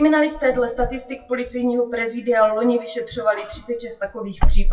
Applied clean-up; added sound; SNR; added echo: classical method WPE with log-MMSE.